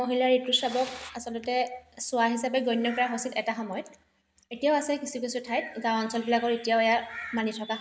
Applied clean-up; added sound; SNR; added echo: none; none; none; none.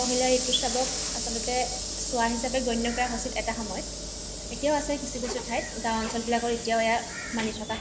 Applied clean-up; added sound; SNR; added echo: none; Sliding door / Hiss; 4 dB; none.